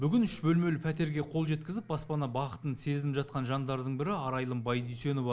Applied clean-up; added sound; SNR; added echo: none; none; none; none.